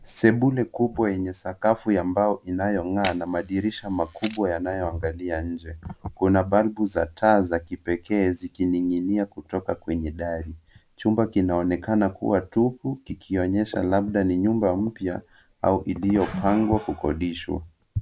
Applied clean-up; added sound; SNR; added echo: none; Camera; 10 dB; none.